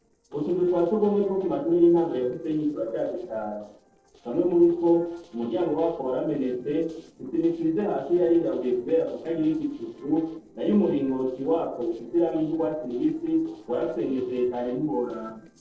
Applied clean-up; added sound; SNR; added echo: neural separator model SepFormer DNS4.